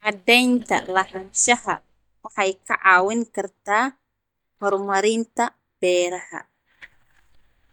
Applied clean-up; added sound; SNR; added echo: neural mask model DeepFilterNet 3.